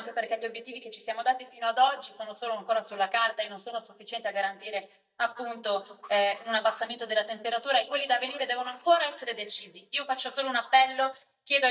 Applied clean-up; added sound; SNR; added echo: neural mask model DeepFilterNet 3.